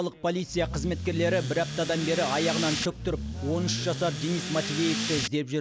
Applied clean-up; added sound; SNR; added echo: none; Accelerating, revving, vroom / Car; 4 dB; none.